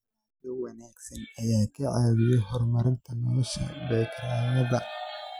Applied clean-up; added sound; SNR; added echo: none; none; none; none.